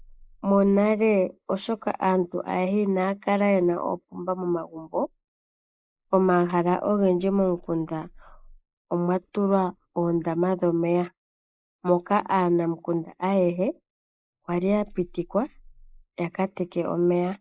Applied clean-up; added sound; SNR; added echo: neural mask model Resemble Enhance denoiser.